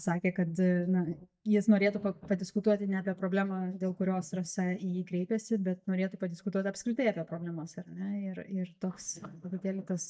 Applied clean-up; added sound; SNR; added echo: neural mask model DeepFilterNet 3.